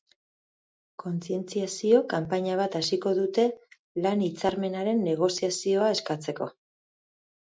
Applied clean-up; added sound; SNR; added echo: none; none; none; none.